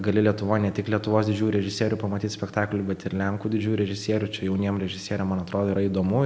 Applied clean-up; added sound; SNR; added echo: none; none; none; none.